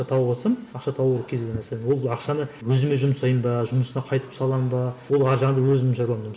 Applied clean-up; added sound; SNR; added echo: none; none; none; none.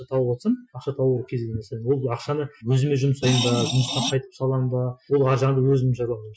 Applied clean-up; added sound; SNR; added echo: classical method Wiener filter.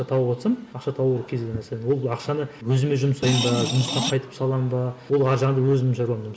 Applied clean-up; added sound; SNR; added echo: none; Screech; 4 dB; none.